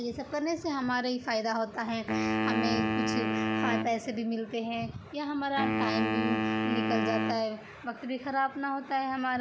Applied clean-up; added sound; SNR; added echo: none; Wind instrument, woodwind instrument; -1 dB; none.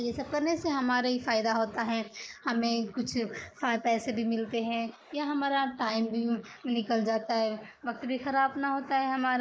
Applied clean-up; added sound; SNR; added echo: neural mask model Resemble Enhance denoiser.